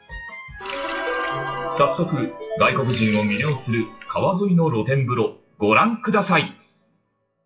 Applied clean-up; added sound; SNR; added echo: classical method WPE with log-MMSE.